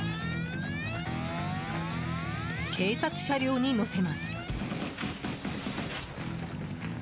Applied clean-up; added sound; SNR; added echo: none; none; none; none.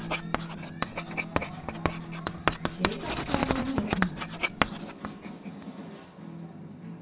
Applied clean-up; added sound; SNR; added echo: none; Writing; -4 dB; reverberation time 0.7 s.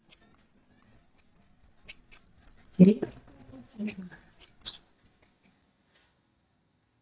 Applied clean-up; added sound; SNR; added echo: neural mask model DeepFilterNet 3.